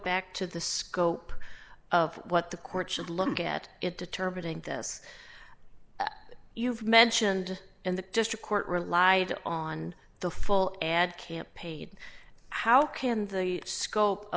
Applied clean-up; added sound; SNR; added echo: none; none; none; none.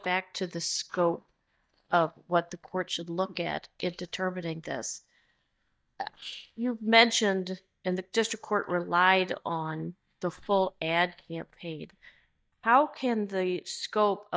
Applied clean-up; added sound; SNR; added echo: neural mask model DeepFilterNet 3.